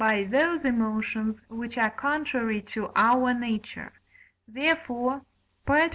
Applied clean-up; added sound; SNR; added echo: none; none; none; none.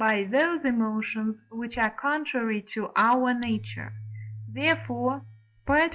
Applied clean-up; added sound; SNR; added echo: classical method log-MMSE.